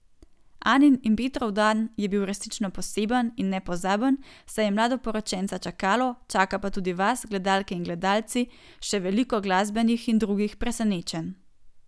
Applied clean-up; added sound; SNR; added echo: none; none; none; none.